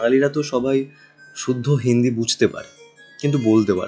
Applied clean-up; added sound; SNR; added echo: classical method log-MMSE.